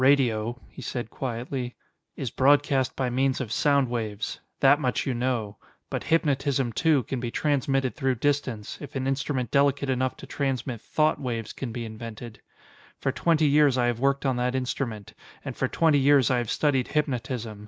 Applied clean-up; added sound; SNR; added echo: none; none; none; none.